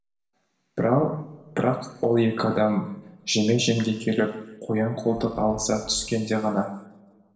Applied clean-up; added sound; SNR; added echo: none; Wind; 19 dB; reverberation time 1.1 s.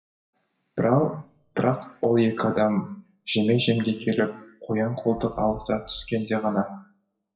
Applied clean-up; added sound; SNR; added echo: classical method WPE with log-MMSE.